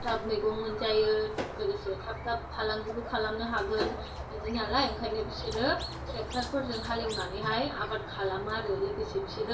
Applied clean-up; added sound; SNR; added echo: none; Squeak; 7 dB; reverberation time 0.3 s.